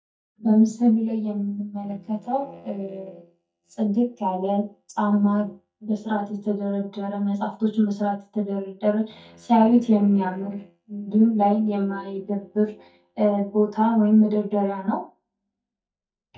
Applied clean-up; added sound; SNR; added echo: neural mask model DeepFilterNet 3.